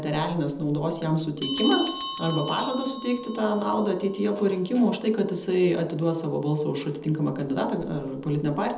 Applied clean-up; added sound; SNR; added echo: none; Bell; 7 dB; reverberation time 0.8 s.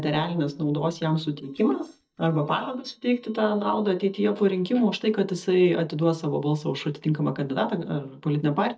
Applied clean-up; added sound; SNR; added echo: neural mask model DeepFilterNet 3.